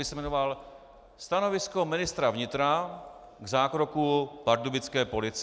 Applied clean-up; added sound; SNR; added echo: none; none; none; none.